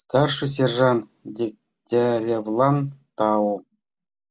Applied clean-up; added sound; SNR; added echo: none; none; none; none.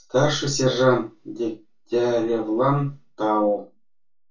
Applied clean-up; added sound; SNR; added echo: none; none; none; reverberation time 0.2 s.